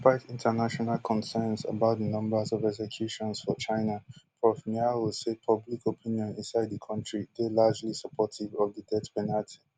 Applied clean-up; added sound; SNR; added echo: none; none; none; none.